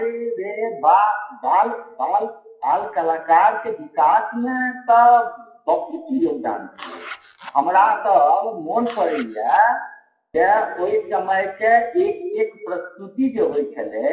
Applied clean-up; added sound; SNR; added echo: classical method WPE with log-MMSE.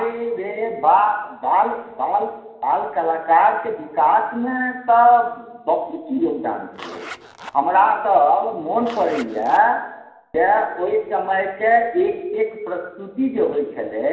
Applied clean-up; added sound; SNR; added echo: none; Zipper (clothing); 17 dB; reverberation time 1.0 s.